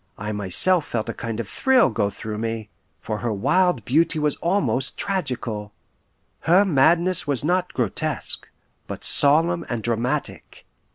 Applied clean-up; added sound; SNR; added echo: none; none; none; none.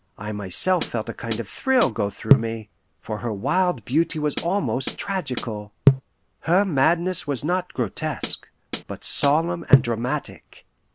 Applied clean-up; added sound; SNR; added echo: none; Hi-hat; 1 dB; none.